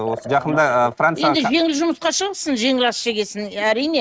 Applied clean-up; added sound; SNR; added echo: neural mask model RNNoise.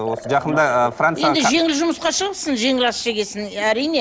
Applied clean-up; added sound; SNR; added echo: none; Liquid; 18 dB; none.